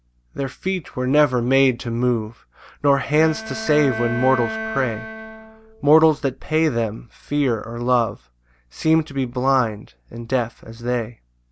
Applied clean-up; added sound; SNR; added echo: none; Bowed string instrument; 10 dB; none.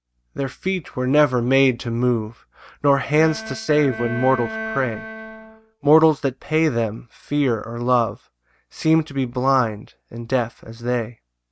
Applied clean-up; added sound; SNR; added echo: neural mask model RNNoise.